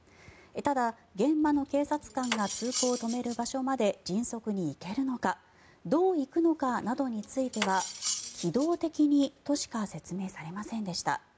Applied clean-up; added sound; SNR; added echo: none; Cutlery, silverware; 9 dB; none.